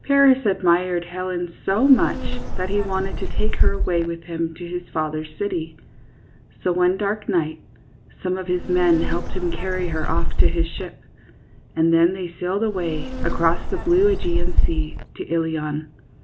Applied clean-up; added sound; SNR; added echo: none; Insect; -4 dB; none.